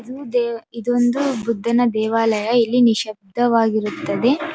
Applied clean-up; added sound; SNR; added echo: none; none; none; none.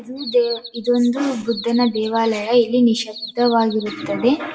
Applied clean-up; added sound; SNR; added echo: none; Bird vocalization, bird call, bird song; 16 dB; reverberation time 0.6 s.